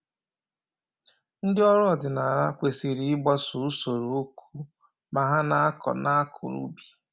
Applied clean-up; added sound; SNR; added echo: none; none; none; none.